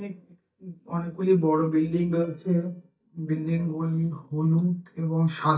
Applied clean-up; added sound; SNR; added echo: neural mask model DeepFilterNet 3.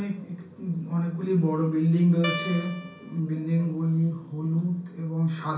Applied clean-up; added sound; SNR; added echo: none; Guitar; 8 dB; reverberation time 0.6 s.